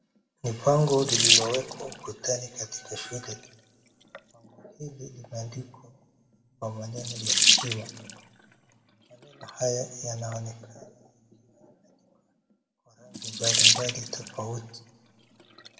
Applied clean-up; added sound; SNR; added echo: none; Sink (filling or washing) / Water tap, faucet; -3 dB; reverberation time 0.9 s.